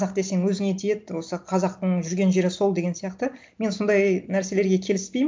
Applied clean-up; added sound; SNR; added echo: none; none; none; none.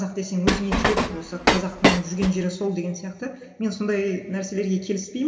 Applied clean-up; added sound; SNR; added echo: none; Train; -3 dB; reverberation time 1.7 s.